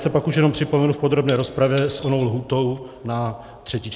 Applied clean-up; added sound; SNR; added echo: none; Shatter / Crushing; 15 dB; none.